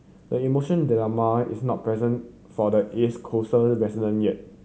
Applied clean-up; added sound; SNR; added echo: none; none; none; none.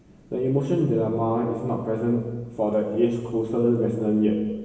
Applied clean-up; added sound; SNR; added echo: none; none; none; reverberation time 1.2 s.